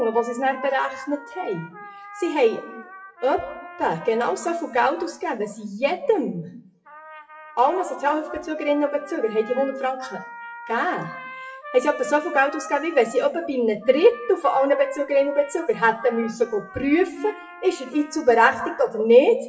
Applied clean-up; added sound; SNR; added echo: classical method WPE with log-MMSE.